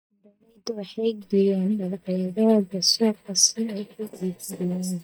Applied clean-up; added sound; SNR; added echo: neural mask model DeepFilterNet 3.